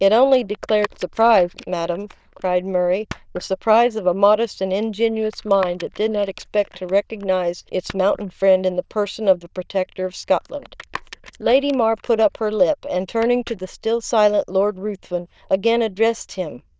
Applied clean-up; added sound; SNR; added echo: neural diffusion model UNIVERSE++.